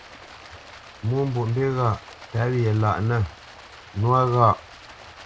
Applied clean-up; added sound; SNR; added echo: none; Stream; 20 dB; none.